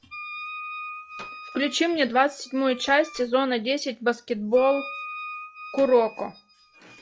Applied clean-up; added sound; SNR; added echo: classical method log-MMSE.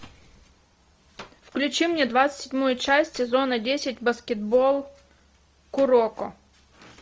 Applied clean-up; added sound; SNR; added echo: none; none; none; none.